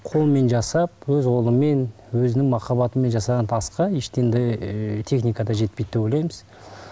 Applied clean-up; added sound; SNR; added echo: none; none; none; none.